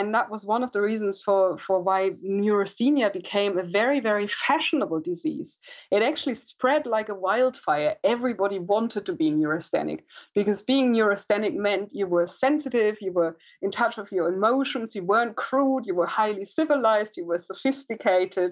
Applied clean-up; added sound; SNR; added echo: none; none; none; none.